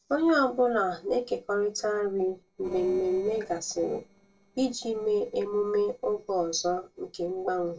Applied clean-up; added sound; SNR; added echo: neural separator model SepFormer DNS4.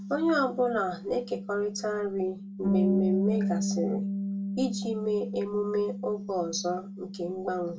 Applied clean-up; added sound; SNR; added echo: none; Bass guitar; 2 dB; reverberation time 0.2 s.